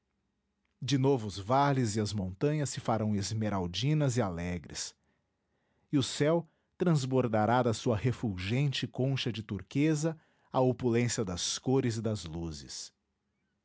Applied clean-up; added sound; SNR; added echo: none; none; none; none.